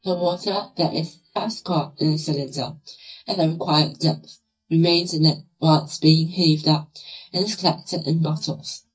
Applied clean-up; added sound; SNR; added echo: neural mask model DeepFilterNet 3.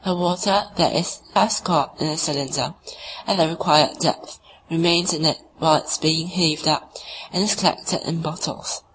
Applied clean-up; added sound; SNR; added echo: none; none; none; none.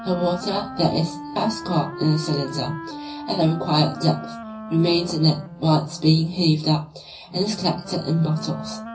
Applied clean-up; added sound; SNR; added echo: none; Wind instrument, woodwind instrument; 13 dB; reverberation time 0.4 s.